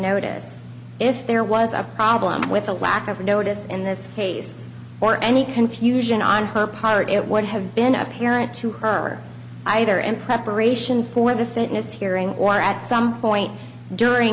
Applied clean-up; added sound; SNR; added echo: none; none; none; none.